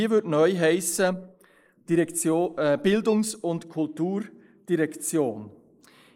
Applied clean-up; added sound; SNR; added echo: neural mask model Resemble Enhance denoiser.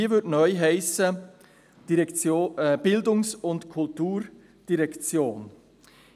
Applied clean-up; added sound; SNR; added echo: none; none; none; none.